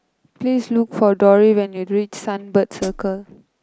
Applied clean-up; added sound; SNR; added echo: none; Hi-hat; 17 dB; none.